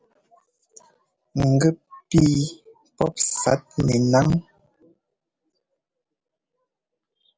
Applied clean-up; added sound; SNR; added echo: none; none; none; none.